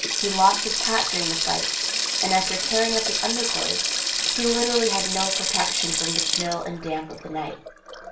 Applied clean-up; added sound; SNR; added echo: none; Sink (filling or washing); -1 dB; reverberation time 0.3 s.